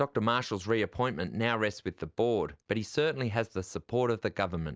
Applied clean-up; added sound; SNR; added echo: none; none; none; none.